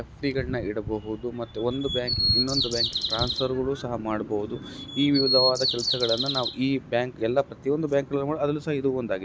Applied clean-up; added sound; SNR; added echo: none; Bird vocalization, bird call, bird song; 1 dB; none.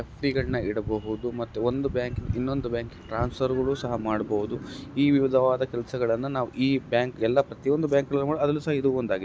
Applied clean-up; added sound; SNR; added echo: none; none; none; none.